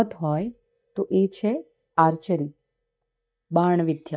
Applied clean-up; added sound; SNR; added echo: neural mask model DeepFilterNet 3.